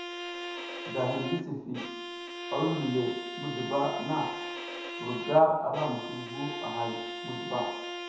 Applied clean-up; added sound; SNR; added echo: none; Bowed string instrument; 7 dB; reverberation time 1.0 s.